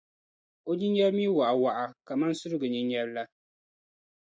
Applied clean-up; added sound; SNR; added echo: neural mask model Resemble Enhance denoiser.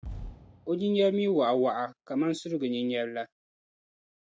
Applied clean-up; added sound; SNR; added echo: none; Fireworks; 17 dB; none.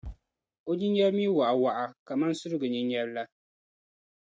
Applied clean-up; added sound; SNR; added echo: neural mask model RNNoise.